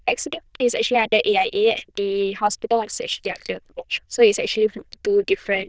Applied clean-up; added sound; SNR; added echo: neural diffusion model UNIVERSE++.